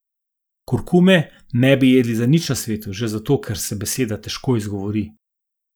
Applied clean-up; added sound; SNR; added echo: none; none; none; none.